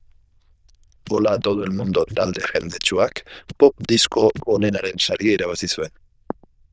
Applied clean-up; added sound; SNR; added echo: neural diffusion model UNIVERSE++.